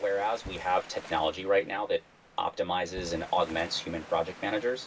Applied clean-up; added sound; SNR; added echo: none; Water / Splash, splatter + Waves, surf; 17 dB; none.